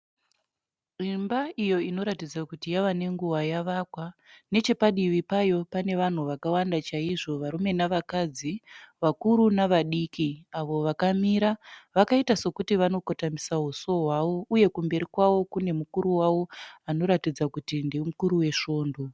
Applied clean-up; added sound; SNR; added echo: none; none; none; none.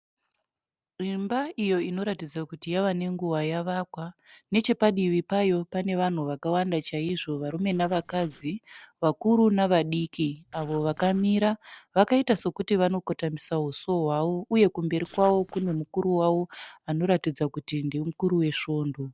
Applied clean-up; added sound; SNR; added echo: neural separator model SepFormer DNS4.